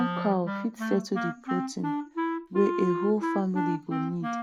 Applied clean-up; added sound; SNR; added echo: none; Wind instrument, woodwind instrument; 2 dB; none.